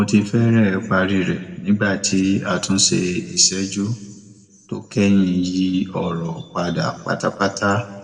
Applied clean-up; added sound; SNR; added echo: none; none; none; reverberation time 1.1 s.